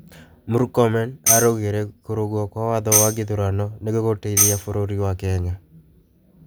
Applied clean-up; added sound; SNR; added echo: none; Tambourine; 2 dB; none.